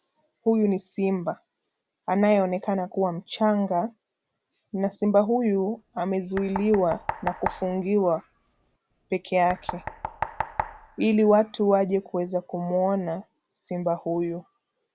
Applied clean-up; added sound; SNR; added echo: none; Knock; 10 dB; none.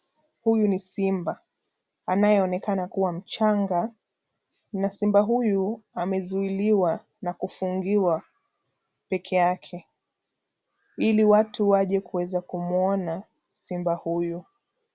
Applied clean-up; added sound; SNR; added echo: none; none; none; none.